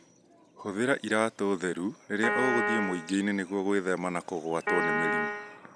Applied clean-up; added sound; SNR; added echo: none; Piano; -1 dB; none.